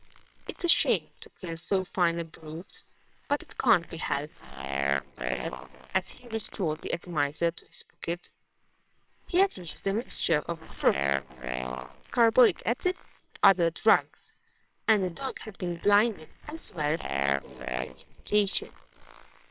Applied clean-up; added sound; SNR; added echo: neural separator model SepFormer WHAMR!.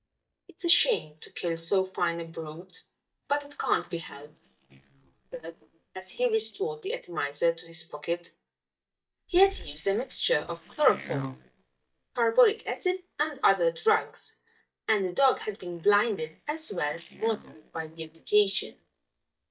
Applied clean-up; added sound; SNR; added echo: neural mask model DeepFilterNet 3.